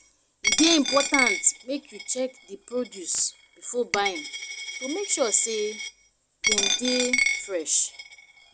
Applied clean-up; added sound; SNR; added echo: none; Coin (dropping); 2 dB; none.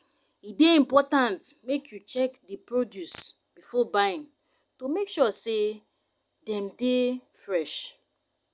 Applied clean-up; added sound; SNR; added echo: none; none; none; none.